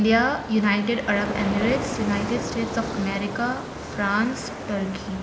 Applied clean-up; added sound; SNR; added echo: none; Ocean; 7 dB; none.